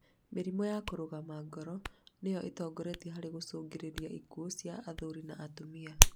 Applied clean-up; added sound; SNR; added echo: none; Hands; -5 dB; none.